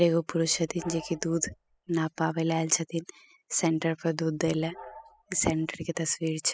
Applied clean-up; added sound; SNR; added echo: classical method spectral subtraction.